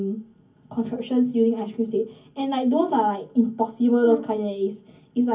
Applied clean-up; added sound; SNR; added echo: none; Brass instrument; 13 dB; reverberation time 0.3 s.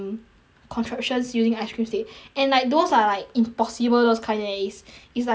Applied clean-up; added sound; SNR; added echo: none; none; none; none.